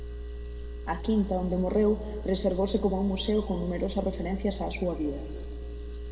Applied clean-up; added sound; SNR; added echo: none; Engine; 7 dB; reverberation time 1.6 s.